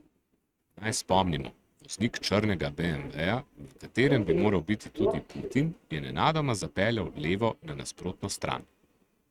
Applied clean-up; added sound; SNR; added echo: neural mask model RNNoise.